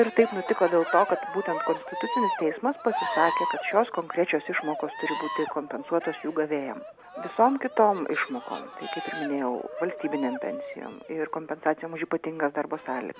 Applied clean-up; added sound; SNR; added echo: none; Cheering; 8 dB; none.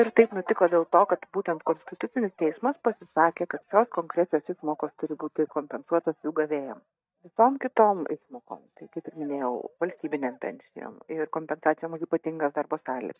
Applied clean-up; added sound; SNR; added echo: neural mask model DeepFilterNet 3.